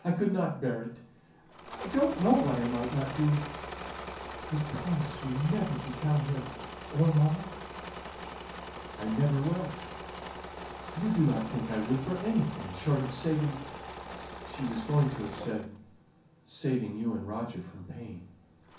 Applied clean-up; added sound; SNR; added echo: none; Engine / Mechanisms; 11 dB; reverberation time 0.6 s.